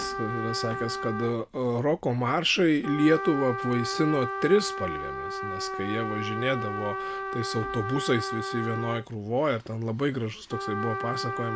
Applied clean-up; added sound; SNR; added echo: none; Trumpet; 6 dB; none.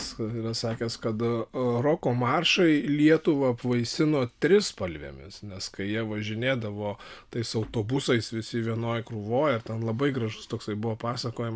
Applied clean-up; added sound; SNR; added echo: none; none; none; none.